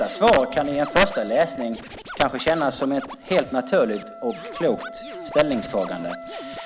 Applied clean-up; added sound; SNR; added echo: none; Scratching (performance technique) + Wind instrument, woodwind instrument; 13 dB; none.